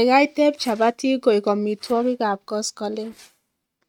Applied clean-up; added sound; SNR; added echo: neural mask model RNNoise.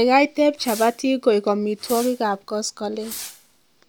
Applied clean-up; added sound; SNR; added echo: none; Fireworks; 18 dB; none.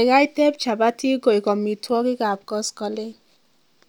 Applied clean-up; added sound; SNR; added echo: none; none; none; none.